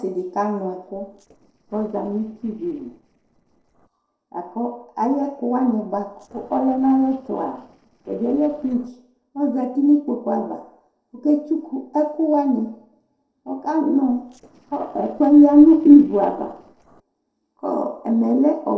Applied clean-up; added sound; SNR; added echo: neural separator model SepFormer DNS4.